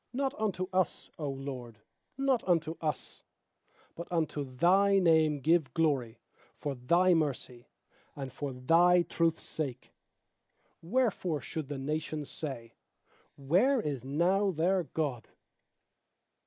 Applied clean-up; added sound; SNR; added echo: neural mask model Resemble Enhance denoiser.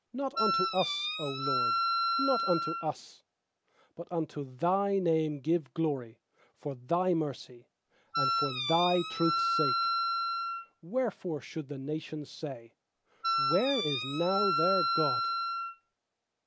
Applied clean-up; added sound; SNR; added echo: none; Wind instrument, woodwind instrument; -2 dB; none.